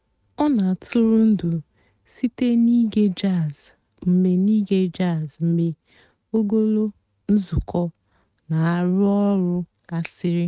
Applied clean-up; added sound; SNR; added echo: neural mask model RNNoise.